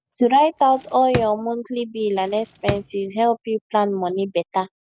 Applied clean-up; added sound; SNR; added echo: none; Drawer open or close; 11 dB; none.